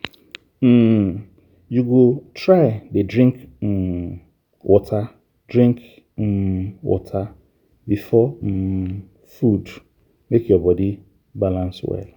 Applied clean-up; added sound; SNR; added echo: none; none; none; none.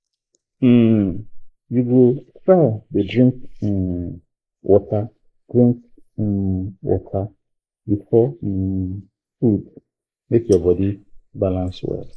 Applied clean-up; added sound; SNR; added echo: neural mask model Resemble Enhance denoiser.